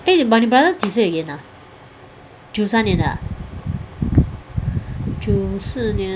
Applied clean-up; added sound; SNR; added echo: none; none; none; none.